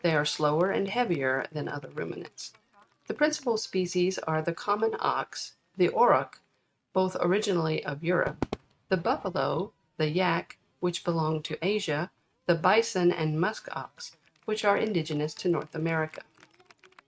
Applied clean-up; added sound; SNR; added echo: neural mask model RNNoise.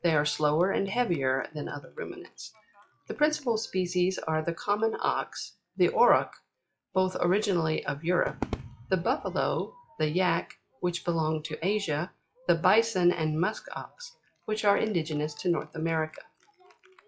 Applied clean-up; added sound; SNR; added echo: classical method log-MMSE.